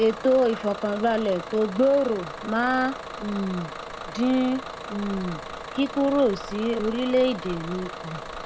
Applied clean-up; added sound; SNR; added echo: none; Bus / Engine; 11 dB; none.